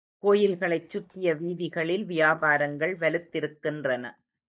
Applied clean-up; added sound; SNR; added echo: neural mask model DeepFilterNet 3.